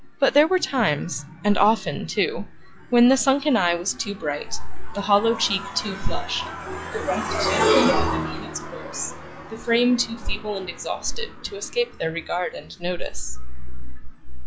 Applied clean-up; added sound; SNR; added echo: classical method log-MMSE.